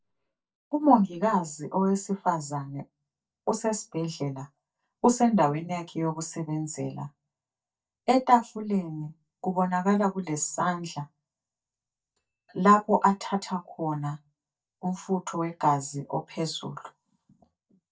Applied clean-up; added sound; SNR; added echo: neural mask model DeepFilterNet 3.